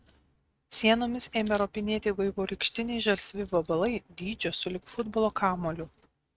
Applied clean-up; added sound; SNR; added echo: neural mask model RNNoise.